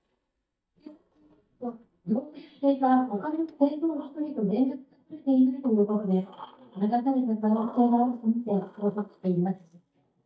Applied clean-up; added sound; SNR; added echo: neural mask model DeepFilterNet 3.